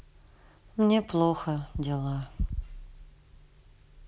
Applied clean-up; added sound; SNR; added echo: none; none; none; none.